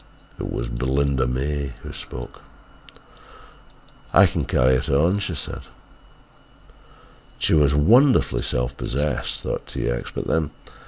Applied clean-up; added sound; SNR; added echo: none; none; none; none.